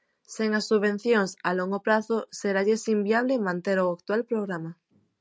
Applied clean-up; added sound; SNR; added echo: none; none; none; none.